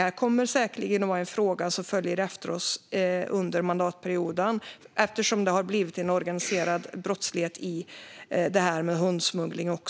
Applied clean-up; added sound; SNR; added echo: none; none; none; none.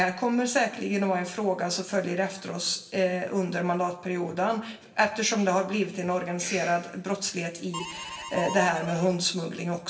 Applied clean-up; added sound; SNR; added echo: none; Harmonica; 10 dB; reverberation time 0.8 s.